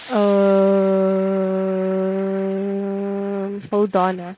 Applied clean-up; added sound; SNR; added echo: neural mask model RNNoise.